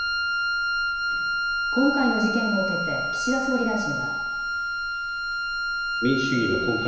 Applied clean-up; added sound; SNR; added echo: none; Wind instrument, woodwind instrument; -1 dB; reverberation time 1.0 s.